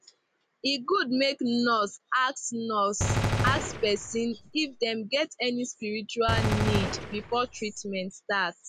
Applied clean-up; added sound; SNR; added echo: none; Gunshot, gunfire; 1 dB; none.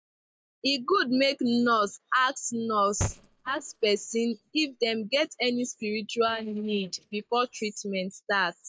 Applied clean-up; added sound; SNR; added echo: neural mask model DeepFilterNet 3.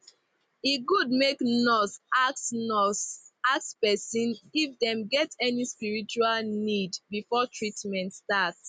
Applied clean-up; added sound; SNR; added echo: none; none; none; none.